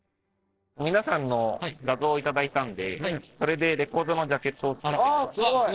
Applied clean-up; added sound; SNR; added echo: neural separator model SepFormer DNS4.